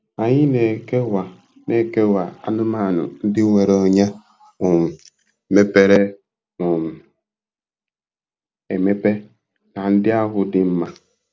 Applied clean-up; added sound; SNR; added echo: none; none; none; none.